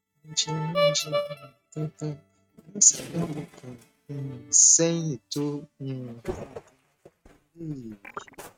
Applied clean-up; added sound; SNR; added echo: neural mask model RNNoise.